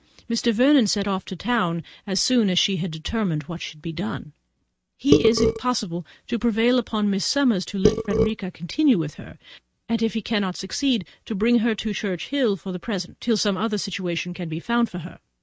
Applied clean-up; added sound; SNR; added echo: neural mask model RNNoise.